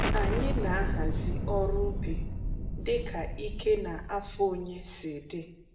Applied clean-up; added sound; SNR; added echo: none; Explosion; -2 dB; reverberation time 0.6 s.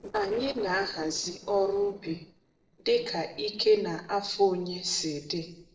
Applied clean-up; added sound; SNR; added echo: neural separator model SepFormer DNS4.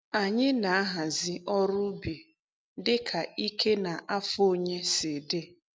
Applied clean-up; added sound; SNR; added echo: none; none; none; none.